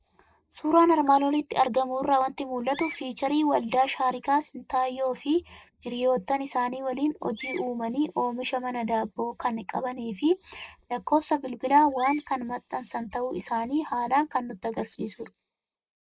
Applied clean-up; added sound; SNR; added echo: neural mask model Resemble Enhance denoiser.